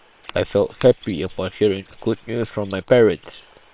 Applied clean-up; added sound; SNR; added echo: neural separator model SepFormer WHAM!.